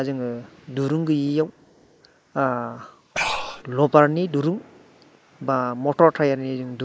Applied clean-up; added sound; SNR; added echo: neural mask model Resemble Enhance denoiser.